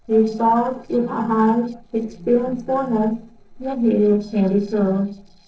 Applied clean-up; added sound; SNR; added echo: neural separator model SepFormer DNS4.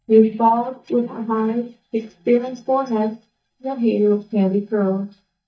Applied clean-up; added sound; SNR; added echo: neural mask model DeepFilterNet 3.